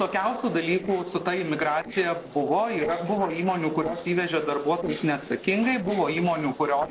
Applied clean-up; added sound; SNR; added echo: neural separator model SepFormer DNS4.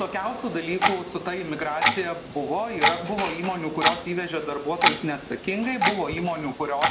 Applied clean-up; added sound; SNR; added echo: none; Clock; 0 dB; none.